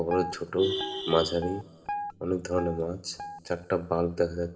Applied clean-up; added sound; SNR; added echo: none; Guitar; 10 dB; reverberation time 2.2 s.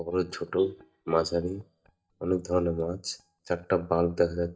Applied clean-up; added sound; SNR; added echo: neural mask model DeepFilterNet 3.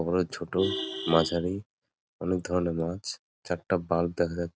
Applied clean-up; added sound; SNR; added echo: none; none; none; none.